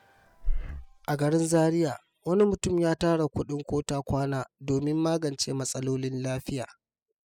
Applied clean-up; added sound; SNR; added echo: classical method spectral subtraction.